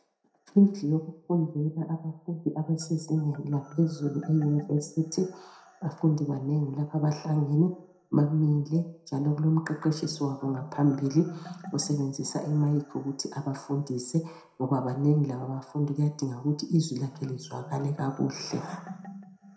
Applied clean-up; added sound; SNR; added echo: none; Marimba, xylophone; 20 dB; reverberation time 0.6 s.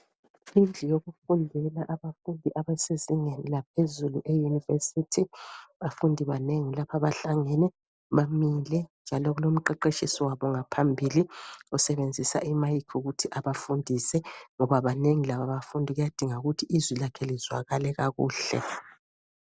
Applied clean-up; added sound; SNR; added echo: none; none; none; none.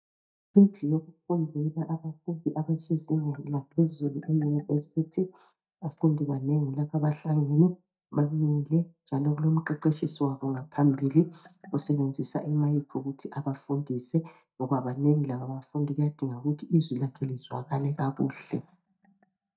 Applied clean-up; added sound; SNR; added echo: neural mask model DeepFilterNet 3.